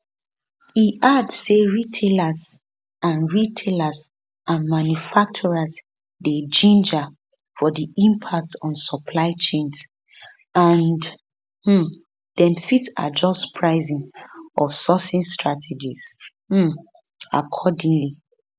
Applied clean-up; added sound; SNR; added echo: none; none; none; none.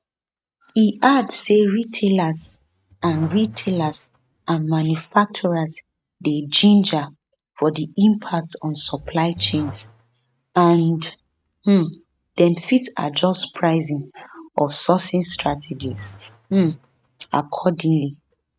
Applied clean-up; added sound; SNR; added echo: neural mask model RNNoise.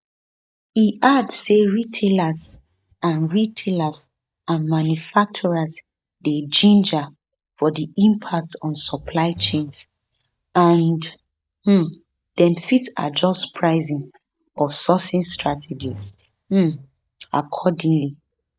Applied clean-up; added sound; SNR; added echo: neural mask model DeepFilterNet 3.